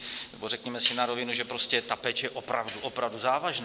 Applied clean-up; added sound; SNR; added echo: none; none; none; none.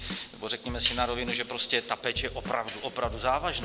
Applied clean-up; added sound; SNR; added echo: none; Drum / Drum kit; 12 dB; none.